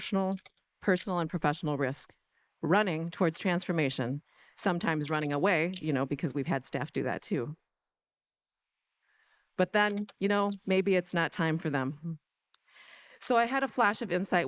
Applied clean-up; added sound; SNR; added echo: neural mask model Resemble Enhance denoiser.